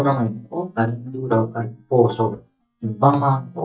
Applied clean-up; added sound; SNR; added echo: neural mask model DeepFilterNet 3.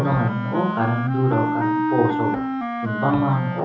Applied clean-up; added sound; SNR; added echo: none; Wind instrument, woodwind instrument; 2 dB; reverberation time 0.6 s.